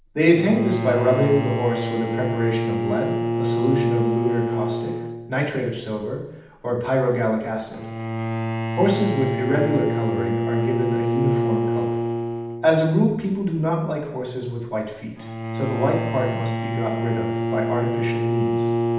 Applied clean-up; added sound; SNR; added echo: none; Bowed string instrument; 2 dB; reverberation time 0.8 s.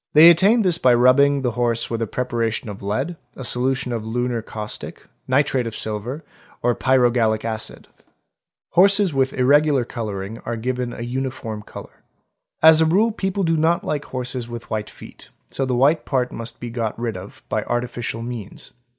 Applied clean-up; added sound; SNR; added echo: none; none; none; none.